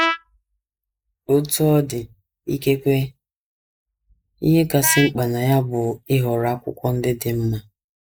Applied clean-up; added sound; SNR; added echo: neural mask model Resemble Enhance denoiser.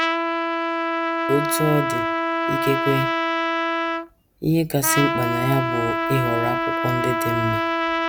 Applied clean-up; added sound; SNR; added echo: none; Trumpet; -2 dB; none.